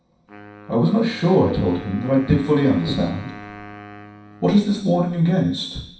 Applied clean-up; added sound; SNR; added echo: none; Wind instrument, woodwind instrument; 19 dB; reverberation time 0.6 s.